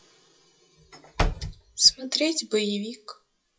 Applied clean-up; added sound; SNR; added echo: classical method WPE with log-MMSE.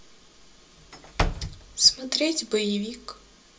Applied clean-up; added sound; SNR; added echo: none; Slam / Wood; 4 dB; reverberation time 0.2 s.